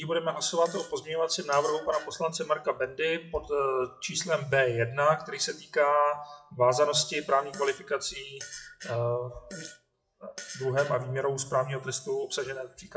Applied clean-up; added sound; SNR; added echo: classical method WPE with log-MMSE.